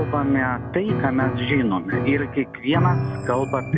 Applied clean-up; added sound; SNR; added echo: none; Piano; 2 dB; none.